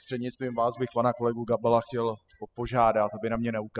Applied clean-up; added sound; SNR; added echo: classical method spectral subtraction.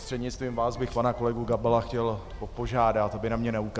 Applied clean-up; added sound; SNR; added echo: none; Bird; 14 dB; none.